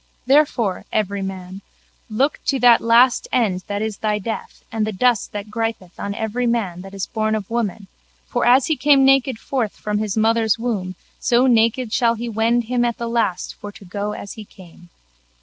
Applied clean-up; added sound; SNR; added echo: none; none; none; none.